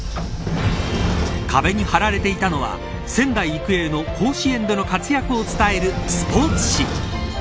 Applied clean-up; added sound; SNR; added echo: none; Sliding door / Train; 5 dB; none.